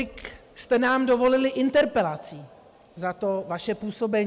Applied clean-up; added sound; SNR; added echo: none; none; none; none.